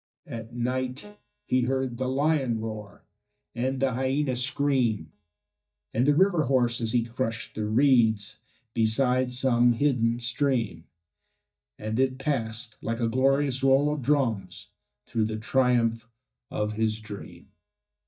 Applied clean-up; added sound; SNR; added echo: neural mask model DeepFilterNet 3.